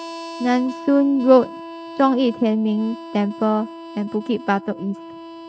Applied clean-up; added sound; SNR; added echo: neural mask model RNNoise.